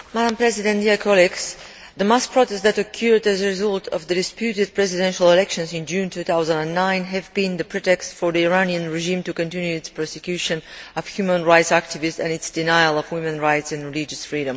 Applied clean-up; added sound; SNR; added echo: none; none; none; none.